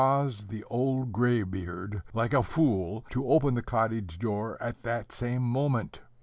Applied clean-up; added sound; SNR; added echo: none; none; none; none.